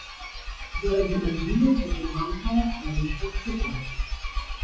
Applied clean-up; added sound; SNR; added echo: classical method WPE with log-MMSE.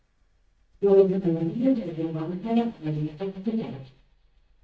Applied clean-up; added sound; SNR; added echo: neural mask model DeepFilterNet 3.